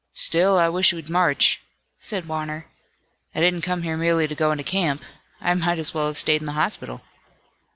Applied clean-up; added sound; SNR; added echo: none; none; none; none.